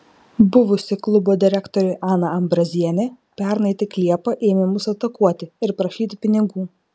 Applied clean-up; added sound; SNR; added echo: none; none; none; none.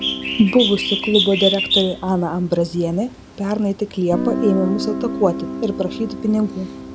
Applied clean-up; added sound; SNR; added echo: none; Bird + Guitar; 5 dB; none.